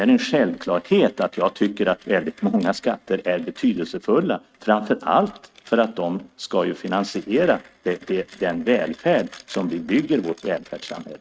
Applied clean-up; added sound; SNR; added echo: neural mask model RNNoise.